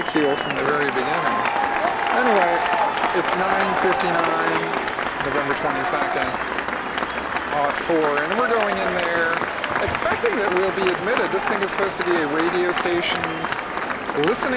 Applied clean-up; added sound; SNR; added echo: none; Applause / Cheering; -1 dB; none.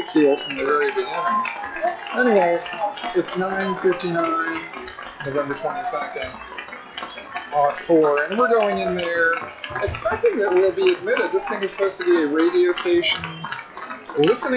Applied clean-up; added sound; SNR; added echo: classical method log-MMSE.